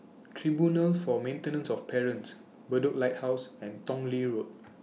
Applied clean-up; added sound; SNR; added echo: none; none; none; none.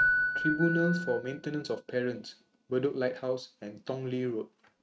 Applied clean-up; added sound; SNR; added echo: neural mask model RNNoise.